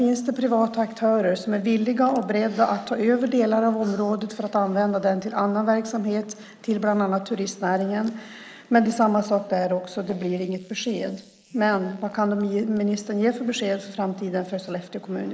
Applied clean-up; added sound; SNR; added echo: neural mask model Resemble Enhance denoiser.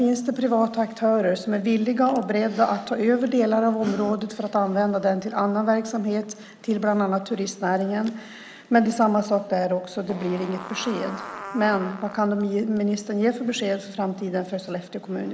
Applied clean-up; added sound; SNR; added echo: none; Fart + Gasp; 15 dB; none.